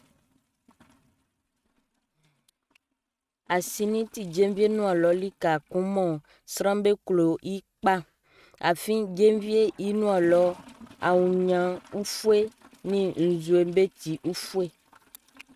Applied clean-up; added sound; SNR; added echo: neural mask model RNNoise.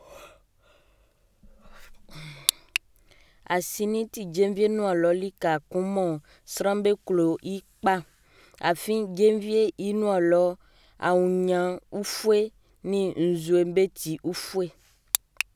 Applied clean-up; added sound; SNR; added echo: none; none; none; none.